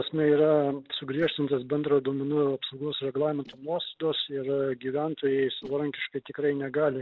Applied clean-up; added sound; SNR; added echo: neural separator model SepFormer DNS4.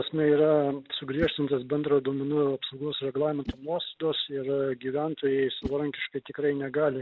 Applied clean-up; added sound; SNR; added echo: none; Whoosh, swoosh, swish; 18 dB; none.